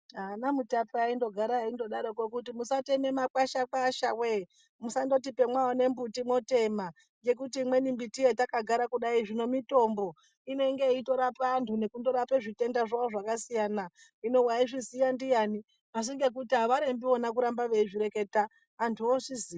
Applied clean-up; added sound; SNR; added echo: none; none; none; none.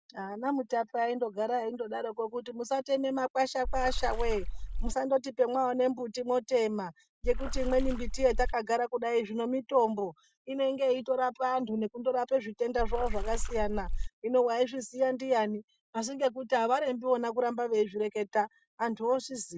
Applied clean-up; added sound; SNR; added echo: none; Water / Splash, splatter; 0 dB; none.